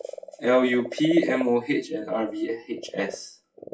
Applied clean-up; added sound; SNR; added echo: classical method WPE with log-MMSE.